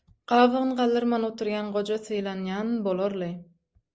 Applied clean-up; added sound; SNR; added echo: none; none; none; none.